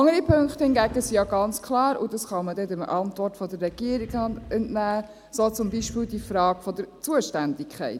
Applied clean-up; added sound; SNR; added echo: none; Animal; 18 dB; none.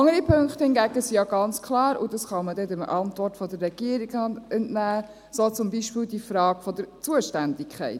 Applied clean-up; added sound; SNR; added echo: none; none; none; none.